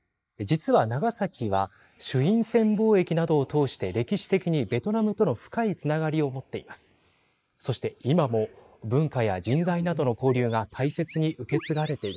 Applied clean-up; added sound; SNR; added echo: neural mask model Resemble Enhance denoiser.